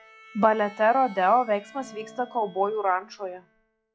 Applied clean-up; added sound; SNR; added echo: classical method log-MMSE.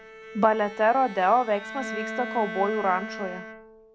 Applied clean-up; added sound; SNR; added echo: none; Bowed string instrument; 11 dB; none.